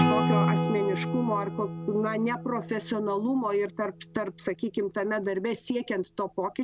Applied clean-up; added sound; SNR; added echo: none; Acoustic guitar / Strum; 2 dB; none.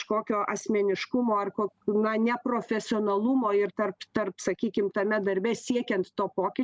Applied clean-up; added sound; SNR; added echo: none; none; none; none.